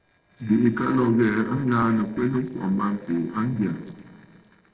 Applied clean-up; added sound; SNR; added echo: neural separator model SepFormer DNS4.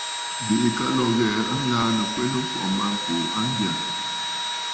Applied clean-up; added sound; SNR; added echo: none; Engine / Drill; 3 dB; reverberation time 1.6 s.